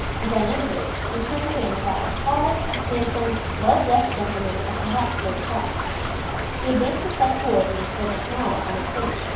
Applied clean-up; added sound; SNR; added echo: none; Stream / Trickle, dribble; 1 dB; reverberation time 2.8 s.